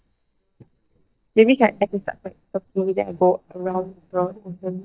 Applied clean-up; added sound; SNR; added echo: neural mask model DeepFilterNet 3.